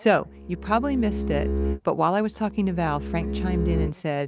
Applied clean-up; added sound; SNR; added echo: none; Bowed string instrument; 3 dB; none.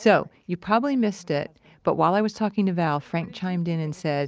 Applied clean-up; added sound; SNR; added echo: none; none; none; none.